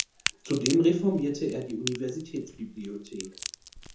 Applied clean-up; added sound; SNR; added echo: none; Crack; 9 dB; reverberation time 0.5 s.